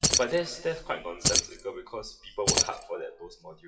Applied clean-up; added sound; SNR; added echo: classical method WPE with log-MMSE.